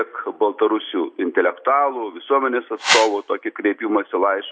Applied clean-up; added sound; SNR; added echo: none; Whoosh, swoosh, swish; 1 dB; none.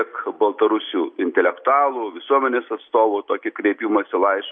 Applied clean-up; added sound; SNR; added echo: none; none; none; none.